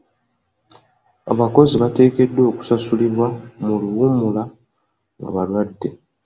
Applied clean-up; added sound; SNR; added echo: none; none; none; none.